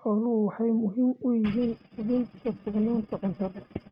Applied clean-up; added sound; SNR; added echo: neural mask model RNNoise.